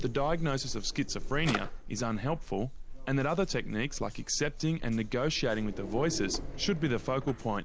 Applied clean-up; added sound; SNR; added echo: none; Drawer open or close; 5 dB; none.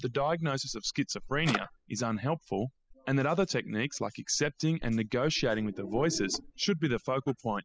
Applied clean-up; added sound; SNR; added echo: classical method spectral subtraction.